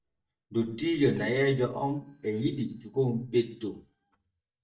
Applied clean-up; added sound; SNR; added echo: neural mask model DeepFilterNet 3.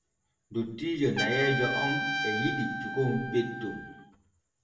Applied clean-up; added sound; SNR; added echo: none; Trumpet; 3 dB; reverberation time 0.7 s.